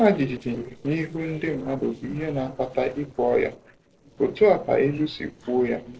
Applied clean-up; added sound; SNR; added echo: neural separator model SepFormer DNS4.